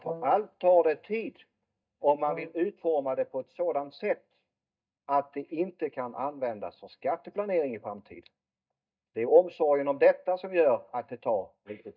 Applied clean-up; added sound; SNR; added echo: neural mask model DeepFilterNet 3.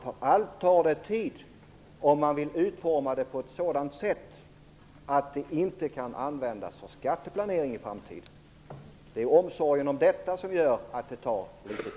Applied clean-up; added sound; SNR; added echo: none; none; none; none.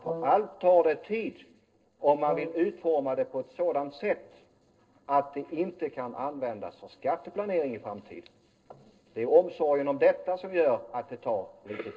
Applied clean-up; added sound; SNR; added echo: neural separator model SepFormer DNS4.